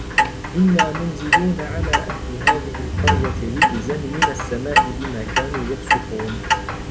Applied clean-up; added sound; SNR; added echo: none; Clock; -4 dB; none.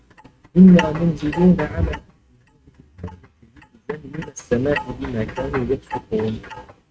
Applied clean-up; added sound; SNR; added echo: neural mask model RNNoise.